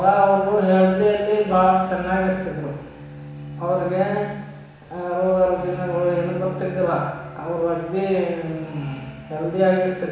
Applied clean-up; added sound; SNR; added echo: none; Bowed string instrument; 16 dB; reverberation time 1.1 s.